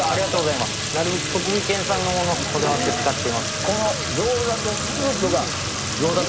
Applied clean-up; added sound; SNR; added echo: none; Fill (with liquid) / Trickle, dribble / Sink (filling or washing); 2 dB; none.